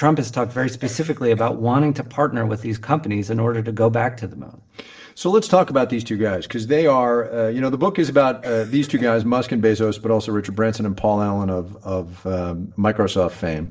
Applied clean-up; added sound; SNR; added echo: neural separator model SepFormer DNS4.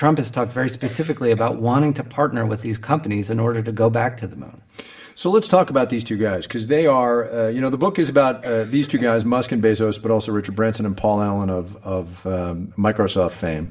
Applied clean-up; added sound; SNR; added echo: none; Cough; 20 dB; reverberation time 0.5 s.